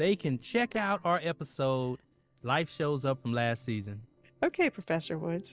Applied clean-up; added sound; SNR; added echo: neural separator model SepFormer DNS4.